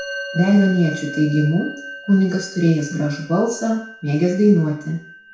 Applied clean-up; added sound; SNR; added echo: none; Musical instrument; 14 dB; reverberation time 0.6 s.